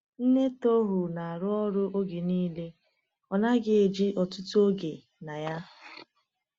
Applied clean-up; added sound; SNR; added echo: none; none; none; none.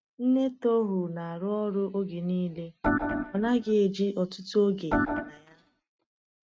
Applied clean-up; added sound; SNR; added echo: neural mask model RNNoise.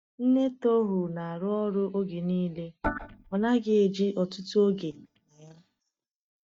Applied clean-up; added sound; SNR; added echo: neural mask model DeepFilterNet 3.